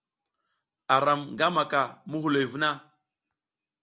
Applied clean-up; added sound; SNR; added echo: none; none; none; none.